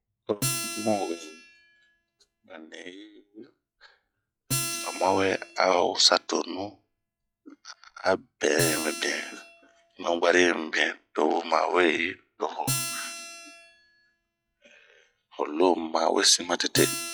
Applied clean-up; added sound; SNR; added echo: classical method log-MMSE.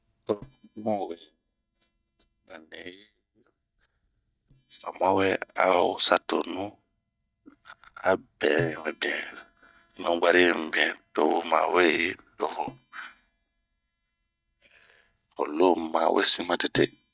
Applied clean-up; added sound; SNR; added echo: neural mask model DeepFilterNet 3.